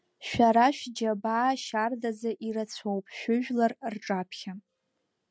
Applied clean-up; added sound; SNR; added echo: none; none; none; none.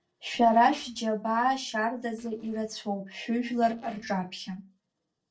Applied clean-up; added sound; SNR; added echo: neural separator model SepFormer DNS4.